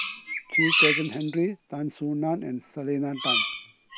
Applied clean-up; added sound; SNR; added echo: none; Bird vocalization, bird call, bird song + Bird; -1 dB; none.